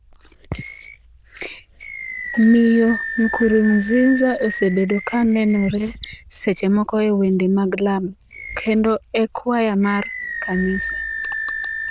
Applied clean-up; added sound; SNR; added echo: neural diffusion model UNIVERSE++.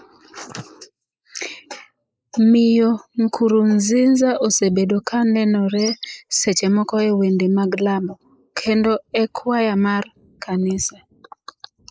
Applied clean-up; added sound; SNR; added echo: neural mask model Resemble Enhance denoiser.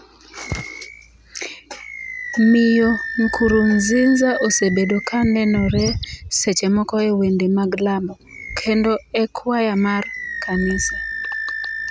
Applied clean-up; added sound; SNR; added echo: none; Animal; 11 dB; none.